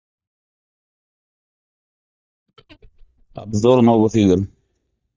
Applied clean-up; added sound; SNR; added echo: neural mask model DeepFilterNet 3.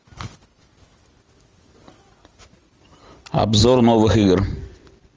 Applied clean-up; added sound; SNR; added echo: none; none; none; none.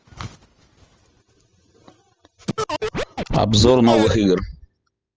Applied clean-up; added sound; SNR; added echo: classical method spectral subtraction.